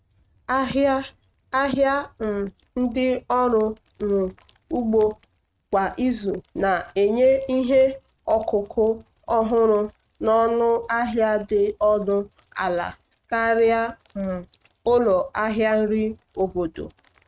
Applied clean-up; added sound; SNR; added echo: neural mask model RNNoise.